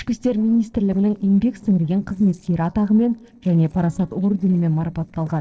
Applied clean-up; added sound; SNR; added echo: neural separator model SepFormer DNS4.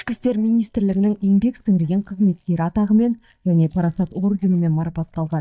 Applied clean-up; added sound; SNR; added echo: neural mask model DeepFilterNet 3.